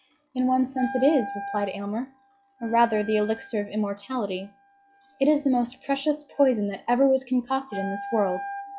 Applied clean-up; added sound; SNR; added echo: classical method log-MMSE.